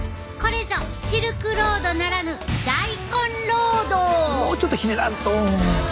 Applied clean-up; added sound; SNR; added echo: none; Hi-hat; 19 dB; none.